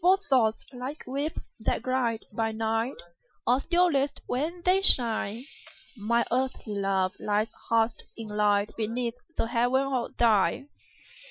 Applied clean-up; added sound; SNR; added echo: classical method Wiener filter.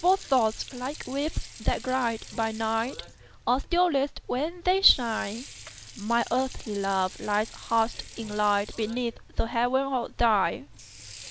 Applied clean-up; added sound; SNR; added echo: none; Sink (filling or washing) / Water; 18 dB; none.